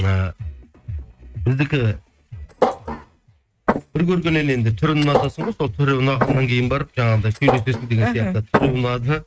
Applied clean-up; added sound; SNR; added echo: neural mask model RNNoise.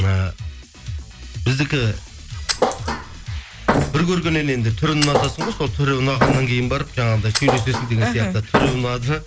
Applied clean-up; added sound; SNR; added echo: none; Thump, thud; 3 dB; none.